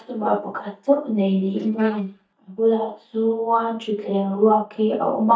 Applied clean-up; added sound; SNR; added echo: neural mask model DeepFilterNet 3.